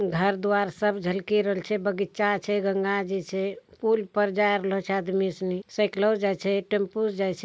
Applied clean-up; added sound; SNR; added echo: none; none; none; none.